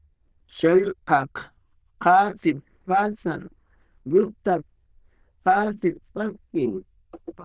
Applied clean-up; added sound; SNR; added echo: neural diffusion model UNIVERSE++.